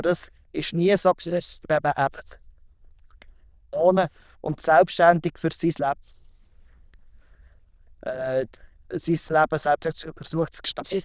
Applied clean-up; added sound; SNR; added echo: neural diffusion model UNIVERSE++.